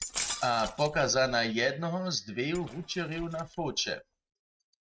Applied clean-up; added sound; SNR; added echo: neural mask model RNNoise.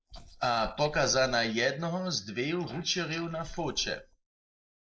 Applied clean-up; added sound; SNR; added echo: neural mask model Resemble Enhance denoiser.